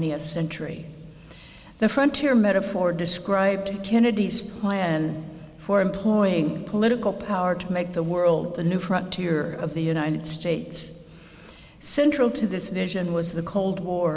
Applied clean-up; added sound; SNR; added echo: none; none; none; none.